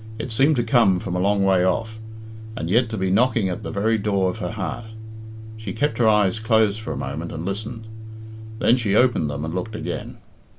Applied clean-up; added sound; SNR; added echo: none; Organ; 11 dB; none.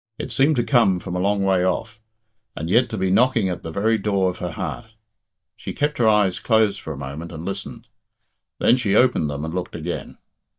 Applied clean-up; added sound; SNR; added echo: neural mask model DeepFilterNet 3.